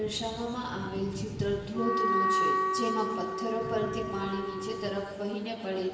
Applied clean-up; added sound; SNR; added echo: none; Wind instrument, woodwind instrument; -1 dB; reverberation time 1.2 s.